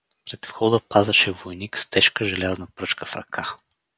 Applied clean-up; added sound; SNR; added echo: none; none; none; none.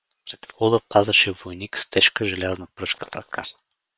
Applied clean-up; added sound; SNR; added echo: neural separator model SepFormer WHAM!.